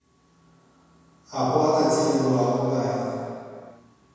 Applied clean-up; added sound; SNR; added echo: none; none; none; reverberation time 2.1 s.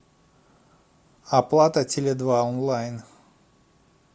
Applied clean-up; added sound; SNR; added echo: none; none; none; none.